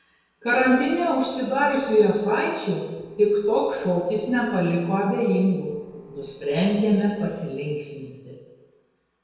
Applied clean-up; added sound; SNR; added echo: neural separator model SepFormer DNS4.